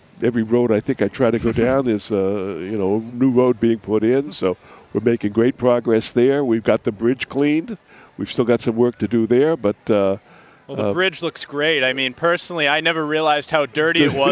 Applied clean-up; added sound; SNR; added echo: none; none; none; none.